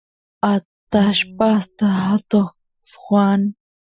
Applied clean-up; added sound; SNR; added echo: classical method Wiener filter.